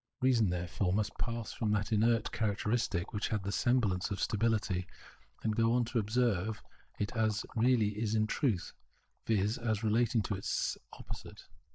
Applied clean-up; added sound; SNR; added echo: neural mask model DeepFilterNet 3.